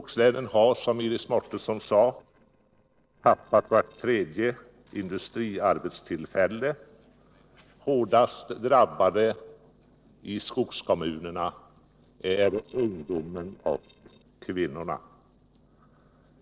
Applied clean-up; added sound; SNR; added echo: neural separator model SepFormer DNS4.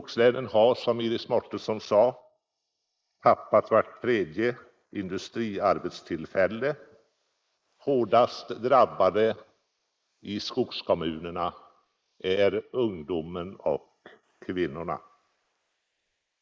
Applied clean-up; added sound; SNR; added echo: neural mask model Resemble Enhance denoiser.